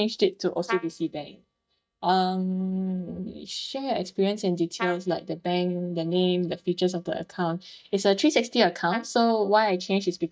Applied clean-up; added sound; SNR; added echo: neural mask model DeepFilterNet 3.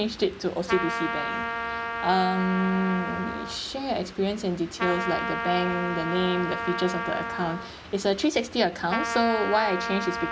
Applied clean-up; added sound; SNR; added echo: none; Trumpet; 5 dB; none.